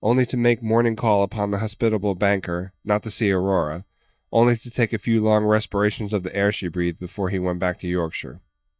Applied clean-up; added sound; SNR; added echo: neural mask model DeepFilterNet 3.